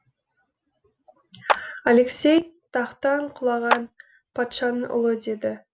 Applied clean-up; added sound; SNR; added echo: none; Clapping; 5 dB; none.